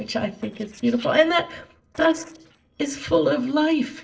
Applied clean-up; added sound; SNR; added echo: neural separator model SepFormer DNS4.